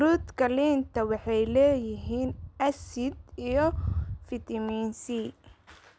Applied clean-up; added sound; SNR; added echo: none; none; none; none.